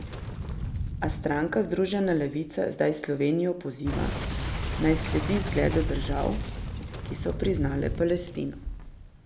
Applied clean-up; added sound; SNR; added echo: none; Boom; 4 dB; none.